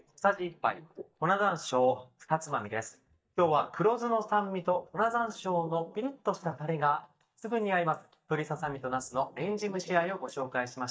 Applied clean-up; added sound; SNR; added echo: neural mask model DeepFilterNet 3.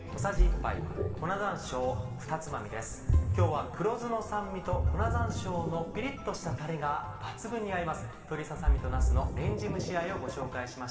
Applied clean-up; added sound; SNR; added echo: none; Ocean; -2 dB; reverberation time 2.1 s.